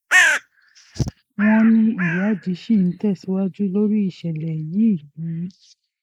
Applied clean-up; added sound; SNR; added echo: neural mask model Resemble Enhance denoiser.